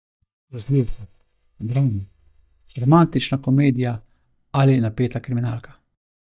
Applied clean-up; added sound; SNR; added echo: neural mask model DeepFilterNet 3.